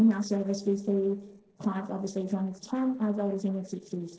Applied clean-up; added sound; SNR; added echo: neural separator model SepFormer DNS4.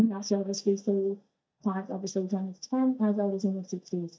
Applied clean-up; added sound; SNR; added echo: neural mask model DeepFilterNet 3.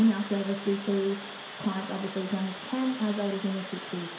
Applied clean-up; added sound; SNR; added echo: none; Water; 11 dB; reverberation time 0.7 s.